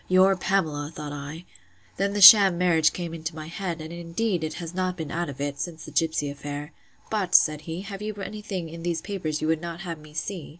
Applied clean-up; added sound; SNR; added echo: none; none; none; none.